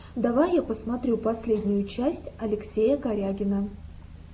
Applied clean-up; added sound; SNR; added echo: none; none; none; none.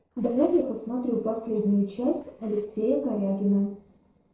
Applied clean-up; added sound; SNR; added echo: neural separator model SepFormer DNS4.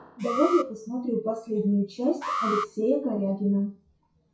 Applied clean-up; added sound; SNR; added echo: classical method WPE with log-MMSE.